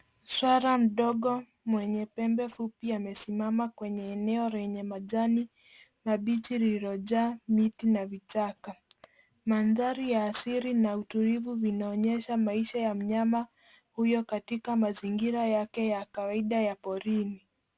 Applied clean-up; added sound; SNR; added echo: none; none; none; none.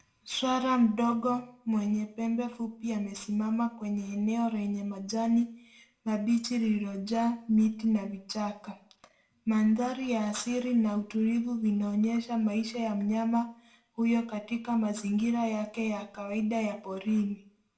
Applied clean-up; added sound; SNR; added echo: none; none; none; reverberation time 0.4 s.